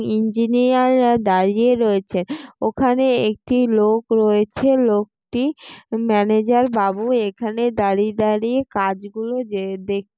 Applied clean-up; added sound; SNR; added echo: none; none; none; none.